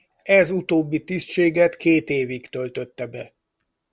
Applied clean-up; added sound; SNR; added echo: none; none; none; none.